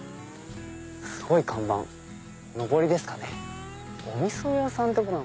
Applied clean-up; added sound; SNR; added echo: none; none; none; none.